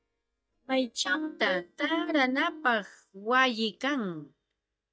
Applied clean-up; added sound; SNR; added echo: neural mask model DeepFilterNet 3.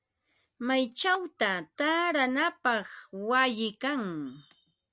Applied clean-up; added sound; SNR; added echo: none; none; none; none.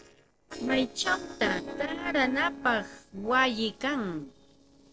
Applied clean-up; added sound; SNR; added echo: neural separator model SepFormer DNS4.